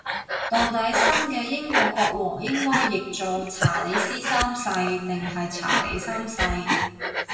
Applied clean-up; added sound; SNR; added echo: none; Breathing; 0 dB; reverberation time 1.3 s.